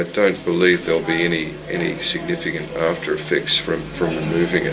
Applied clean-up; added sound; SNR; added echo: none; none; none; reverberation time 0.2 s.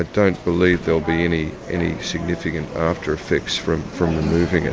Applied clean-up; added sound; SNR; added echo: none; none; none; none.